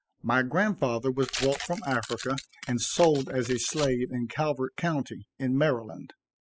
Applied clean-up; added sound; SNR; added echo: classical method spectral subtraction.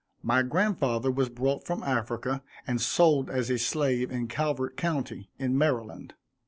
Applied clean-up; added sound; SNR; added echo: none; none; none; none.